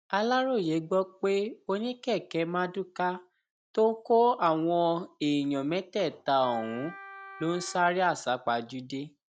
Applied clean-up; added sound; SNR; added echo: none; Wind instrument, woodwind instrument; 18 dB; none.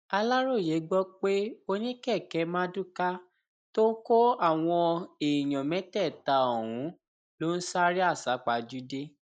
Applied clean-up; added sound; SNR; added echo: neural mask model Resemble Enhance denoiser.